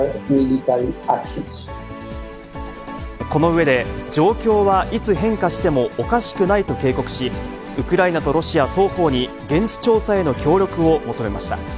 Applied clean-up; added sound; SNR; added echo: none; none; none; none.